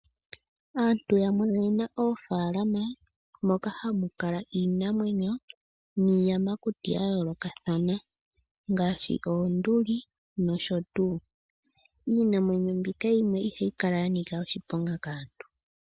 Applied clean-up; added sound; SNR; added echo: none; none; none; none.